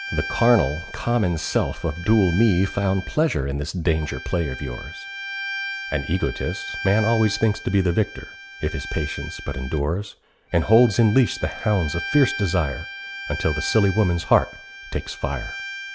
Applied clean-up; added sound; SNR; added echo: none; Bowed string instrument; 12 dB; none.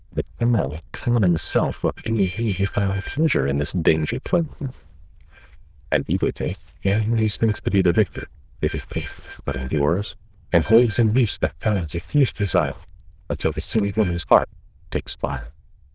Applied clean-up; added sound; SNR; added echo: neural diffusion model UNIVERSE++.